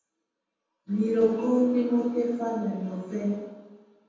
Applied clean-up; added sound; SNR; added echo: none; none; none; reverberation time 1.1 s.